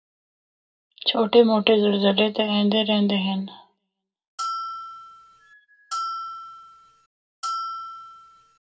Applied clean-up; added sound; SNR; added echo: none; Bell; 8 dB; reverberation time 0.2 s.